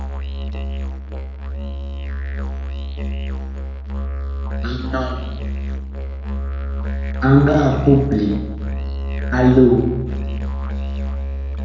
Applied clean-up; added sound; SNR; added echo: none; Musical instrument; 3 dB; reverberation time 1.0 s.